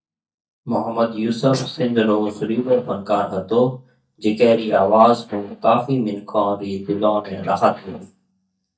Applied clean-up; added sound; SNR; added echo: neural mask model DeepFilterNet 3.